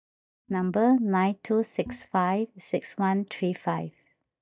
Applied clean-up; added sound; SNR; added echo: neural mask model DeepFilterNet 3.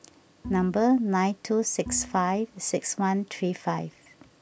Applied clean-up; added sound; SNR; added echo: none; Bowed string instrument; 16 dB; none.